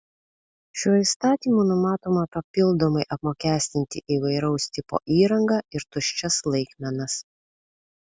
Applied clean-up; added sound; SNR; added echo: none; none; none; none.